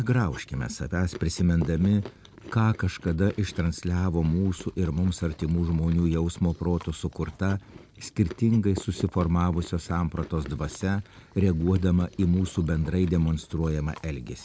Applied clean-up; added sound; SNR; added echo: none; Chewing, mastication; 20 dB; none.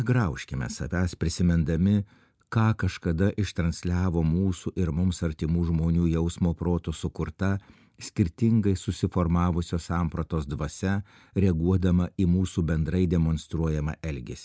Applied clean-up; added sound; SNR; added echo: none; none; none; none.